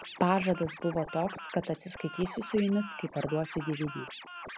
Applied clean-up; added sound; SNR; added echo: none; Scratching (performance technique); 12 dB; none.